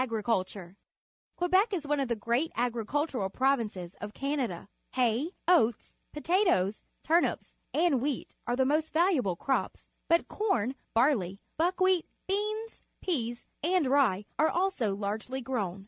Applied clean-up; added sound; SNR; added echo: none; none; none; none.